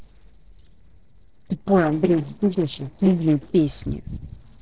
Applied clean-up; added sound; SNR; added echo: neural separator model SepFormer DNS4.